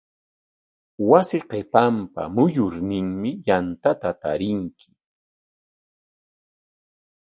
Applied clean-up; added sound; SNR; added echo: none; none; none; none.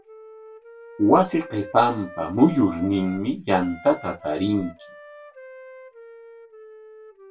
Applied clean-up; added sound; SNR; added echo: none; Wind instrument, woodwind instrument; 18 dB; reverberation time 0.2 s.